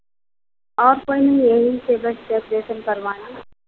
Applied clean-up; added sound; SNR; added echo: none; none; none; none.